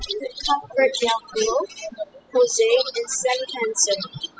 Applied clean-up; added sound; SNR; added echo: classical method spectral subtraction.